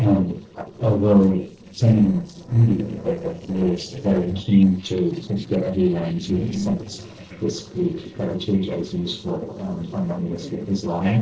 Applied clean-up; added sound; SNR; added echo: neural separator model SepFormer DNS4.